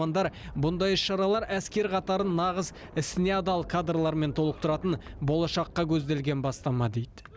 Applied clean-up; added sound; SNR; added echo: none; Thunder; 18 dB; none.